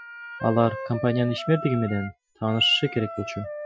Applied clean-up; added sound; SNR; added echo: classical method Wiener filter.